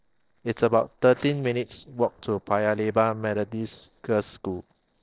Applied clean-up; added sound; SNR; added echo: neural separator model SepFormer DNS4.